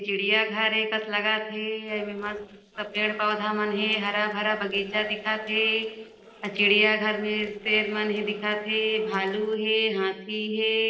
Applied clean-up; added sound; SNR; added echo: neural separator model SepFormer DNS4.